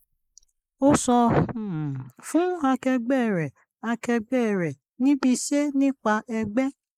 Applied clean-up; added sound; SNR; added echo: neural mask model Resemble Enhance denoiser.